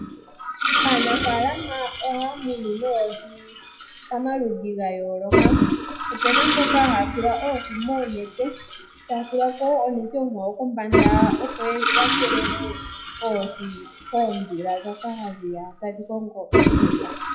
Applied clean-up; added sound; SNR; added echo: classical method WPE with log-MMSE.